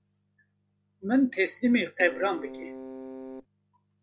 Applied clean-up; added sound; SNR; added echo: none; Keyboard (musical); 11 dB; none.